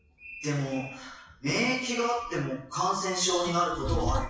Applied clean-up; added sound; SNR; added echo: classical method WPE with log-MMSE.